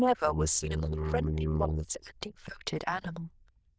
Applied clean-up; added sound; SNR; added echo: neural diffusion model UNIVERSE++.